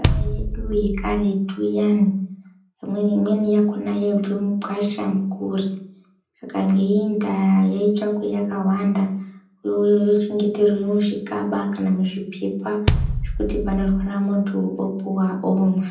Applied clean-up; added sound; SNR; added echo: none; Bass drum; 3 dB; reverberation time 0.6 s.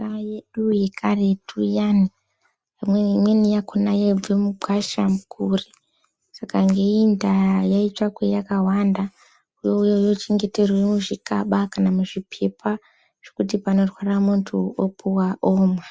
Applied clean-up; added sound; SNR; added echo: none; none; none; none.